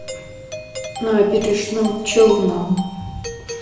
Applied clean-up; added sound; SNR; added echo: none; Doorbell; 13 dB; reverberation time 0.8 s.